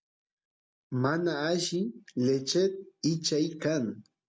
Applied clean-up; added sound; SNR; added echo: none; none; none; none.